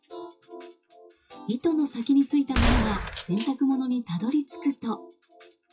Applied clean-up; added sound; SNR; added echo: classical method WPE with log-MMSE.